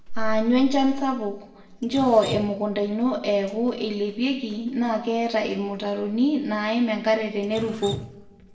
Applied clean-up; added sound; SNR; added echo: none; Drip; 19 dB; reverberation time 0.8 s.